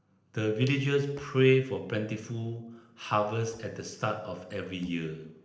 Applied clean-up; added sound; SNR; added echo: neural separator model SepFormer DNS4.